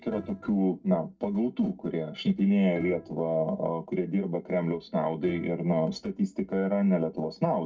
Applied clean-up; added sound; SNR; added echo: neural separator model SepFormer DNS4.